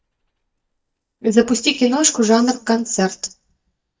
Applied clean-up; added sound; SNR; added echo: neural mask model DeepFilterNet 3.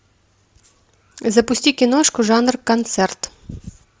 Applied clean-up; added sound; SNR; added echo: none; none; none; none.